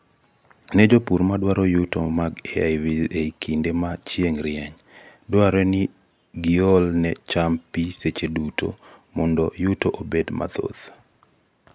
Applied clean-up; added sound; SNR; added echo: none; none; none; none.